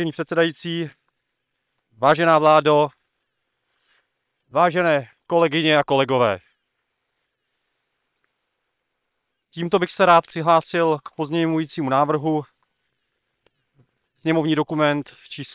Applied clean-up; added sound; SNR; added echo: neural separator model SepFormer WHAM!.